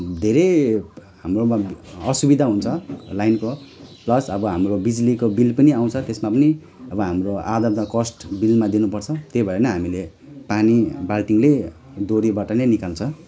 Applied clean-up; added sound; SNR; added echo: none; none; none; none.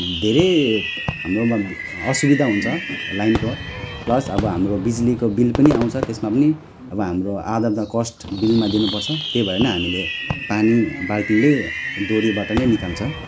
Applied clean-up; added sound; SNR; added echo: none; Fireworks; 8 dB; none.